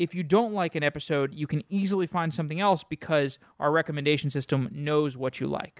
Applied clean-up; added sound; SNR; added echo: none; none; none; none.